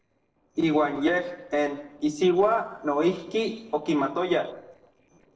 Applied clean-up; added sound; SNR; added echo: neural separator model SepFormer DNS4.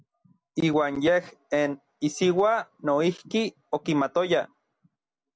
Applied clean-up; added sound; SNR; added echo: none; none; none; none.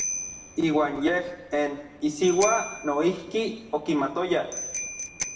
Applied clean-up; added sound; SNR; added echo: none; Bicycle bell; 10 dB; reverberation time 0.9 s.